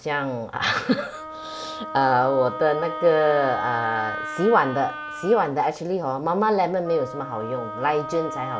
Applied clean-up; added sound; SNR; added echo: none; Wind instrument, woodwind instrument; 10 dB; none.